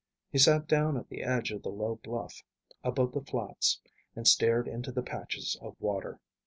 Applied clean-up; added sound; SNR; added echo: none; none; none; none.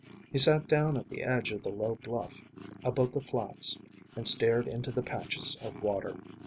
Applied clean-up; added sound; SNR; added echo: none; Purr; 18 dB; none.